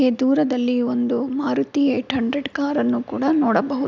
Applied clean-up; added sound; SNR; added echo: none; none; none; none.